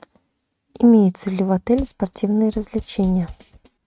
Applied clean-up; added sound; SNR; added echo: neural mask model RNNoise.